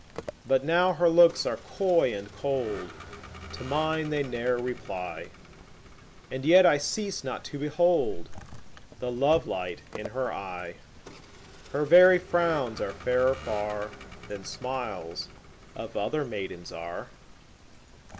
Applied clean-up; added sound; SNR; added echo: none; Vehicle; 18 dB; none.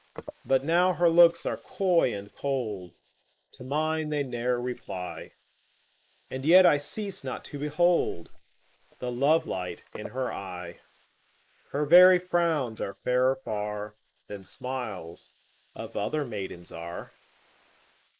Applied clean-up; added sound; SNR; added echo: neural mask model Resemble Enhance denoiser.